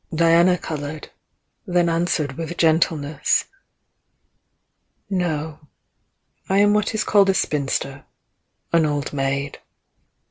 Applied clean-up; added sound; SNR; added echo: none; none; none; none.